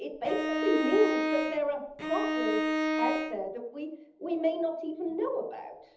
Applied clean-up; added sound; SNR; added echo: none; Bowed string instrument; -1 dB; reverberation time 1.2 s.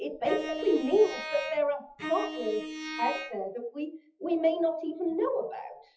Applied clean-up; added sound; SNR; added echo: classical method WPE with log-MMSE.